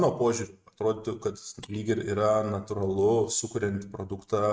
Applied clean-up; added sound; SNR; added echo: neural mask model RNNoise.